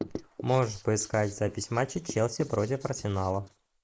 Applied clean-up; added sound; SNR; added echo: neural mask model Resemble Enhance denoiser.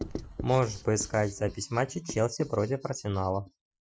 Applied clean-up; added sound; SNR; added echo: classical method Wiener filter.